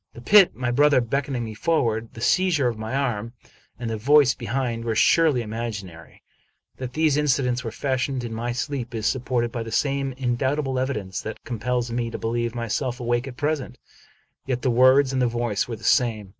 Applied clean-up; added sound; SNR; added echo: none; none; none; none.